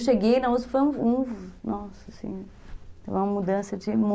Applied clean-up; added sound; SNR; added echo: none; none; none; none.